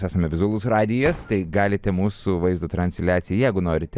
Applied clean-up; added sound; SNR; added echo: none; Slam; 20 dB; none.